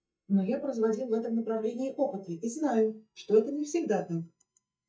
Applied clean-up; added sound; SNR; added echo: neural mask model DeepFilterNet 3.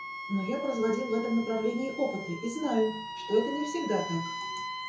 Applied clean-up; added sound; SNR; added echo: none; Wind instrument, woodwind instrument; 9 dB; reverberation time 0.6 s.